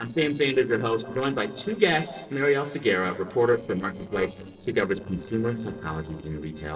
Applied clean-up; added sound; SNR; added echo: neural separator model SepFormer DNS4.